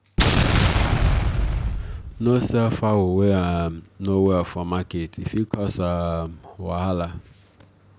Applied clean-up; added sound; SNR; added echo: none; Explosion; -2 dB; none.